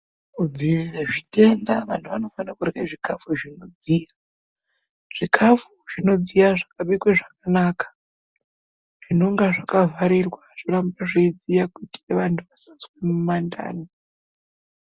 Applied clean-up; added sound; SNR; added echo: none; none; none; none.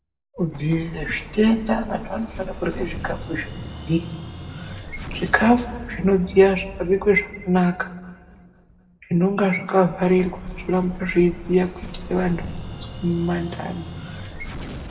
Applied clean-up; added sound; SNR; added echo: none; Explosion; 12 dB; reverberation time 1.1 s.